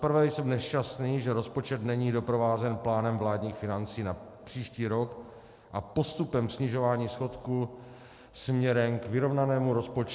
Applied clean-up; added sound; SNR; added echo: none; none; none; none.